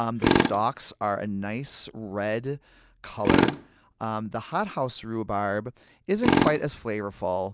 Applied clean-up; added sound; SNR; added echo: none; Tools; -1 dB; none.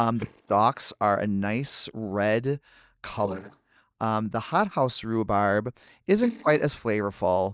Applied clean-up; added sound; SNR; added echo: neural mask model DeepFilterNet 3.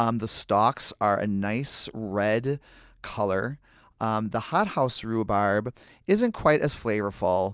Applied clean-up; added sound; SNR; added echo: none; none; none; none.